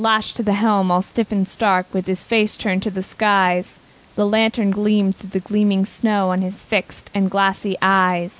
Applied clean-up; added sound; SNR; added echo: none; none; none; none.